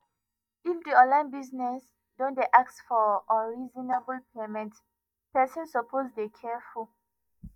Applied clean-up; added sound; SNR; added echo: neural mask model DeepFilterNet 3.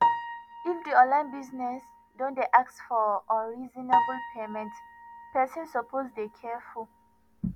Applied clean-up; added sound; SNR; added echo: none; Piano; 5 dB; none.